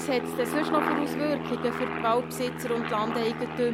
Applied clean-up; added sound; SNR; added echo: none; Aircraft; 3 dB; none.